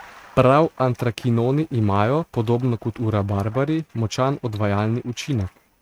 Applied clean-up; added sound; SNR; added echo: neural mask model RNNoise.